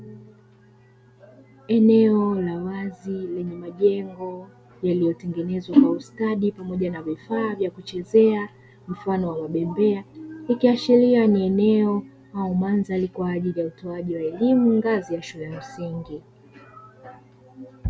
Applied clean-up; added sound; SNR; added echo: none; none; none; none.